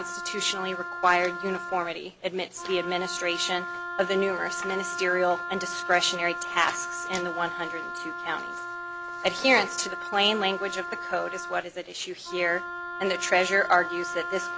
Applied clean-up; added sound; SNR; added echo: none; Wind instrument, woodwind instrument; 7 dB; none.